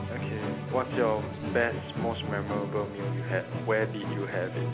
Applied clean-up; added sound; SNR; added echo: none; Musical instrument; 2 dB; none.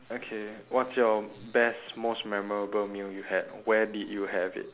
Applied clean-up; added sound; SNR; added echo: none; none; none; none.